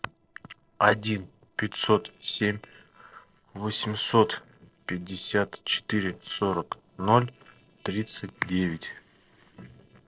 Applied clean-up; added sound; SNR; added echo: neural separator model SepFormer DNS4.